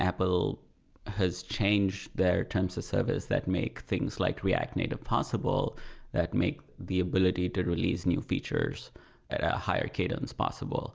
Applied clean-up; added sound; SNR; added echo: none; none; none; none.